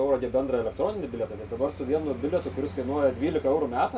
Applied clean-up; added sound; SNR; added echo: none; Traffic noise, roadway noise; 15 dB; reverberation time 0.2 s.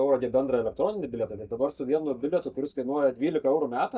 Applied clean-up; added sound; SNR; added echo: neural mask model DeepFilterNet 3.